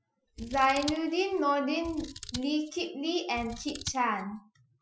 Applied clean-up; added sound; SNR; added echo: classical method Wiener filter.